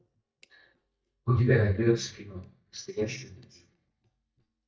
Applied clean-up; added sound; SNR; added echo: neural mask model DeepFilterNet 3.